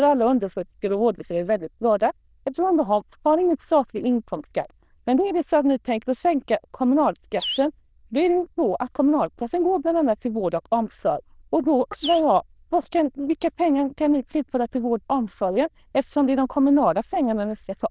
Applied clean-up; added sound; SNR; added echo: neural diffusion model UNIVERSE++.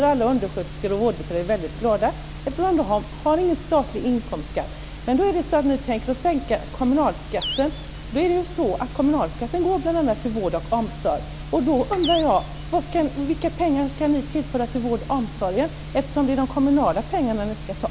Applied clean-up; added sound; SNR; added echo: none; Animal; 17 dB; none.